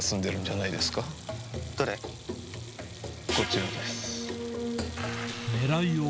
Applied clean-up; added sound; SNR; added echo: none; Sink (filling or washing); 18 dB; none.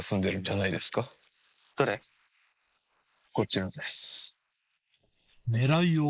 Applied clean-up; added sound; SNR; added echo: neural mask model Resemble Enhance denoiser.